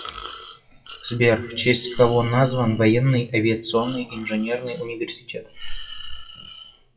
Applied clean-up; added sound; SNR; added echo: classical method WPE with log-MMSE.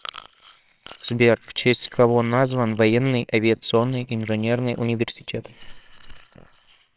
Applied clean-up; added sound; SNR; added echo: neural separator model SepFormer WHAMR!.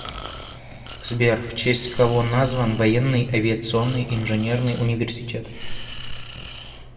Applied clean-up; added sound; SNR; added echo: none; Breathing; 12 dB; reverberation time 1.3 s.